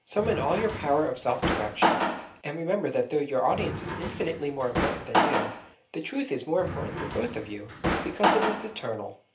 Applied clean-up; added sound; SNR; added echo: none; Drawer open or close; 0 dB; reverberation time 0.3 s.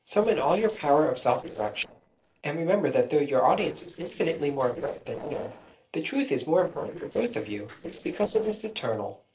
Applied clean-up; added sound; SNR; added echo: neural separator model SepFormer DNS4.